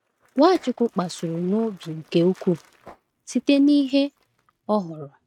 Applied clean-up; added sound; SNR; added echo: neural mask model RNNoise.